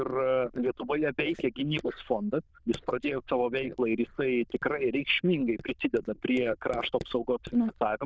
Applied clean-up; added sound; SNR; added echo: neural diffusion model UNIVERSE++.